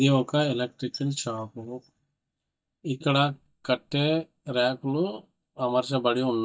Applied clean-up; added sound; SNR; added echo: neural mask model DeepFilterNet 3.